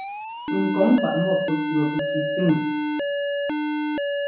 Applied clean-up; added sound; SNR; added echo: none; Alarm; 0 dB; reverberation time 0.6 s.